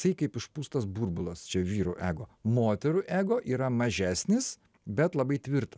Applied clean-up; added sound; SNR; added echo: none; none; none; none.